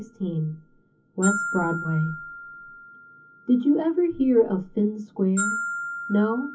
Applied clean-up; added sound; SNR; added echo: none; Glockenspiel; 9 dB; reverberation time 0.3 s.